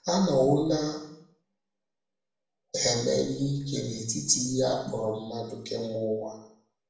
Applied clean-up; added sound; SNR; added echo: none; none; none; reverberation time 0.7 s.